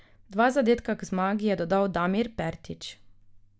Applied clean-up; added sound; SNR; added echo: none; none; none; none.